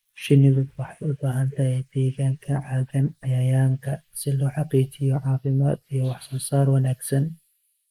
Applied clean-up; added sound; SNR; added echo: neural mask model Resemble Enhance denoiser.